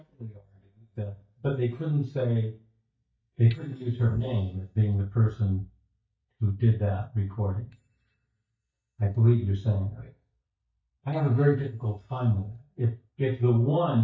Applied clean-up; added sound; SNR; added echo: neural mask model DeepFilterNet 3.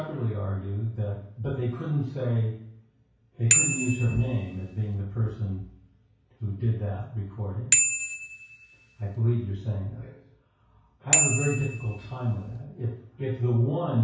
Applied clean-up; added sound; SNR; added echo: none; Bicycle bell; 0 dB; reverberation time 0.6 s.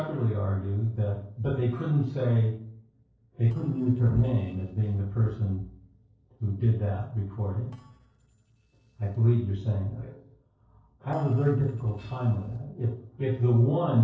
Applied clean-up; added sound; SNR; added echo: neural separator model SepFormer DNS4.